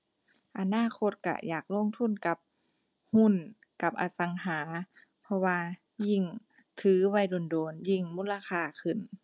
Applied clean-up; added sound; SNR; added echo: none; none; none; none.